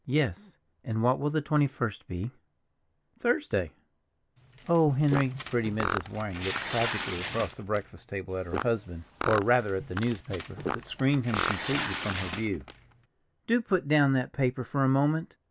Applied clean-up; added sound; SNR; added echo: none; Fart + Tearing; 6 dB; none.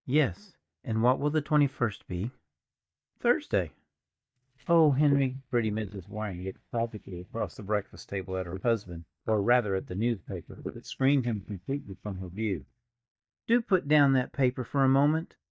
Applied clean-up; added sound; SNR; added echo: neural mask model DeepFilterNet 3.